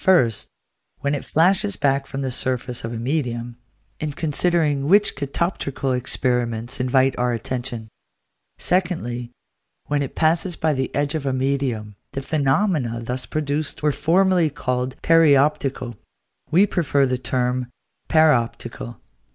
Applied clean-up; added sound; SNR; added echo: neural mask model Resemble Enhance denoiser.